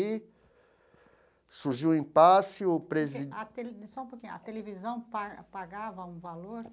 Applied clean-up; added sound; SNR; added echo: none; none; none; none.